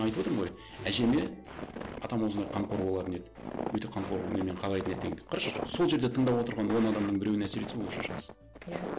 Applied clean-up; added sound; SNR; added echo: none; Walk, footsteps; 9 dB; none.